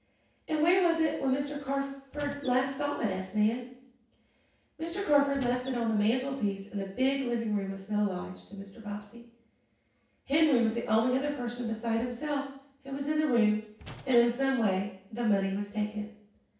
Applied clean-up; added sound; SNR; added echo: none; Squeak / Wood; 18 dB; reverberation time 0.7 s.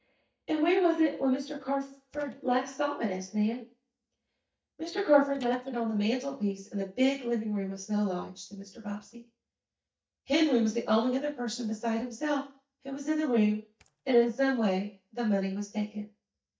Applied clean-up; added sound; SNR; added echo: neural mask model DeepFilterNet 3.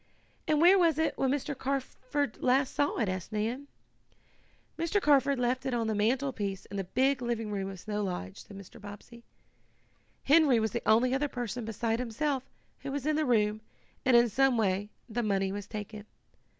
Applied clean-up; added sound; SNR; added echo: none; none; none; none.